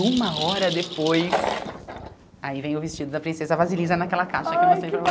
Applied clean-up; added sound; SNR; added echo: none; Sliding door; 16 dB; none.